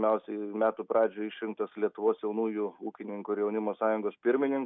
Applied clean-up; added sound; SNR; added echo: none; none; none; none.